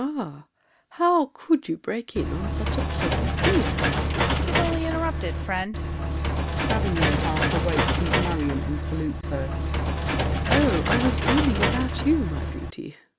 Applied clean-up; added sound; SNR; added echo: none; Engine / Mechanisms; -3 dB; none.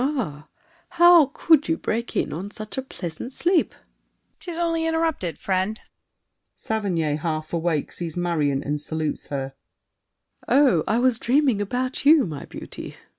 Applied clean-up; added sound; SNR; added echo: none; none; none; none.